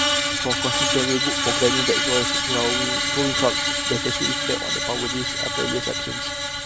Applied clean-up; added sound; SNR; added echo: none; Screech; -4 dB; none.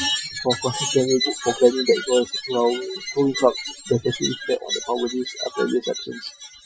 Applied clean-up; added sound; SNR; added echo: classical method Wiener filter.